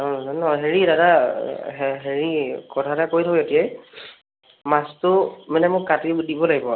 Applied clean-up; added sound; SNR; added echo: none; none; none; none.